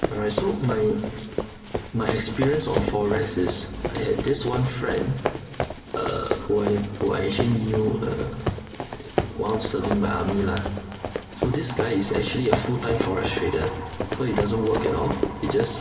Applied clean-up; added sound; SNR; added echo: none; Run; 5 dB; reverberation time 2.0 s.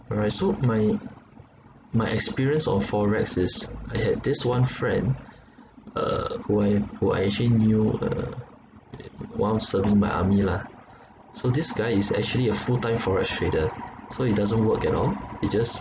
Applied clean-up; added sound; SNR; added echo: none; none; none; none.